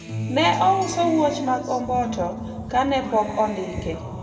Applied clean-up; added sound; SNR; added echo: none; Acoustic guitar; 10 dB; reverberation time 1.6 s.